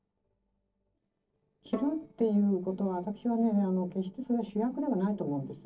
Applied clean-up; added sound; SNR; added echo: neural separator model SepFormer DNS4.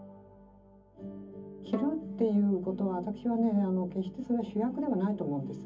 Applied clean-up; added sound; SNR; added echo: none; Bowed string instrument; 16 dB; reverberation time 0.3 s.